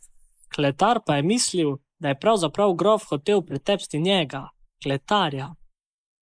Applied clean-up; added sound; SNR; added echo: neural mask model Resemble Enhance denoiser.